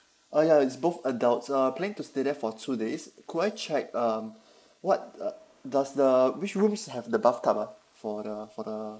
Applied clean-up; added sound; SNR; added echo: neural mask model Resemble Enhance denoiser.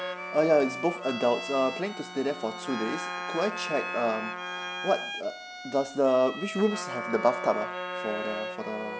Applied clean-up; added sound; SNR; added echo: none; Bowed string instrument + Trumpet; 7 dB; none.